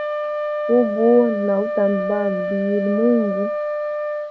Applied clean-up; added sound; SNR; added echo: none; Wind instrument, woodwind instrument; 3 dB; none.